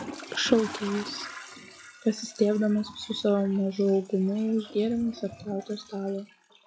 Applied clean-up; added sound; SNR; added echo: classical method log-MMSE.